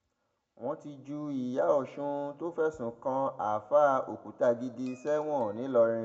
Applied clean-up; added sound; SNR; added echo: none; none; none; reverberation time 1.1 s.